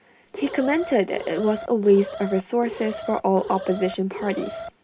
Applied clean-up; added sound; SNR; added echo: none; Alarm; 11 dB; reverberation time 0.3 s.